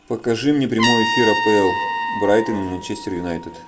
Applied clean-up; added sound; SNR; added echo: none; Trumpet; 4 dB; reverberation time 0.9 s.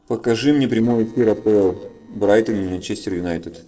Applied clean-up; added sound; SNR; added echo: neural separator model SepFormer DNS4.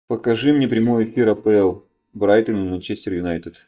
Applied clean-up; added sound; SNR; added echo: neural mask model DeepFilterNet 3.